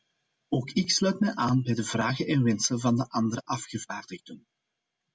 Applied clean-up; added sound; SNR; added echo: none; none; none; none.